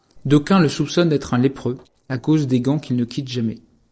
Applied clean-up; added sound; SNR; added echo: neural separator model SepFormer DNS4.